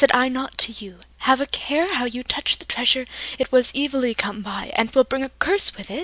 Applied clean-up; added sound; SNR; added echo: none; none; none; none.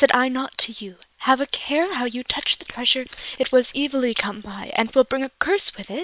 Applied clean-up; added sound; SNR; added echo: neural separator model SepFormer WHAM!.